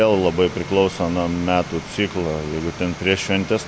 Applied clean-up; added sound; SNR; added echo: none; none; none; none.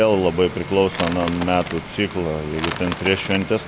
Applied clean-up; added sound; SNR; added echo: none; Crackle / Crushing / Wood; 8 dB; none.